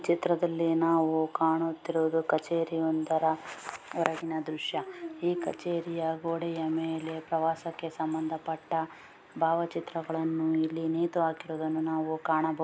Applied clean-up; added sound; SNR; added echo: none; none; none; none.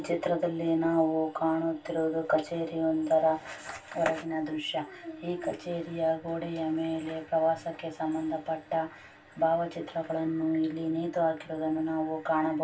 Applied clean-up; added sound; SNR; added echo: none; none; none; reverberation time 0.1 s.